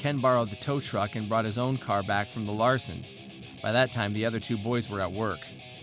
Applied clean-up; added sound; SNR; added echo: none; Guitar; 14 dB; none.